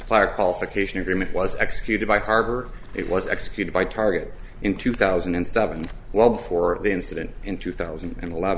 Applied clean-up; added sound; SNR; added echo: none; none; none; none.